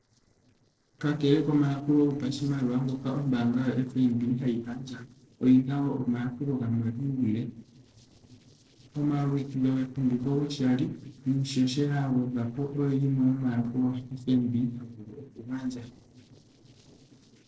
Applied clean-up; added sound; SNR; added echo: neural separator model SepFormer DNS4.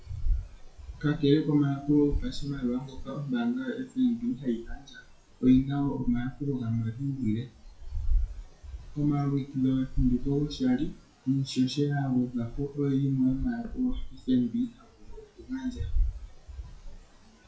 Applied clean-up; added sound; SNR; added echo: classical method WPE with log-MMSE.